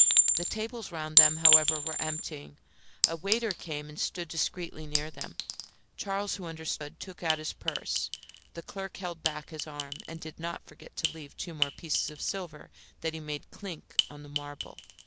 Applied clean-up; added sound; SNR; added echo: none; Chink, clink; -5 dB; none.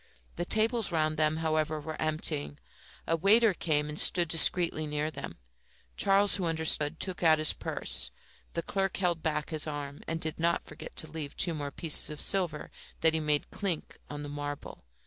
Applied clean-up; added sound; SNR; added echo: none; none; none; none.